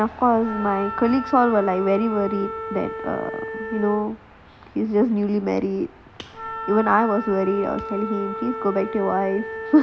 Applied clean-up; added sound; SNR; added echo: none; Wind instrument, woodwind instrument; 10 dB; none.